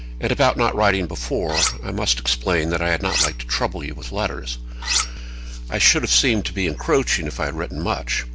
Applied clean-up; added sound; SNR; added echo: none; Cutlery, silverware; 2 dB; none.